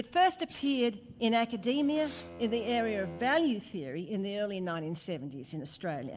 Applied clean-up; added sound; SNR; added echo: none; Fireworks + Bowed string instrument; 19 dB; none.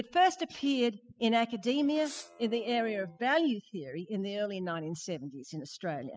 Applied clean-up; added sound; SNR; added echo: classical method spectral subtraction.